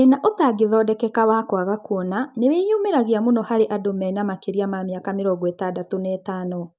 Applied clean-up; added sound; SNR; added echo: none; none; none; none.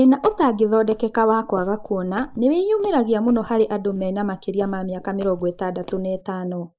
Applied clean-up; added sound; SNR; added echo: neural mask model Resemble Enhance denoiser.